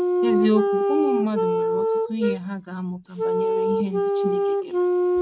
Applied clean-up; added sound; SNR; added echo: neural mask model RNNoise.